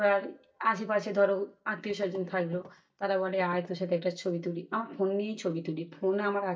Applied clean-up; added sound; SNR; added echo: neural mask model DeepFilterNet 3.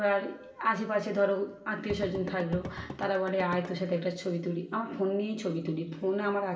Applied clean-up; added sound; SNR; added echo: none; Drum / Drum kit; 10 dB; reverberation time 0.7 s.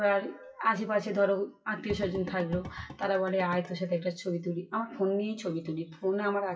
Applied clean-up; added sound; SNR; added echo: classical method WPE with log-MMSE.